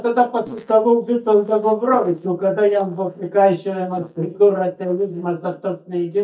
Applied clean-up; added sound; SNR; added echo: neural mask model DeepFilterNet 3.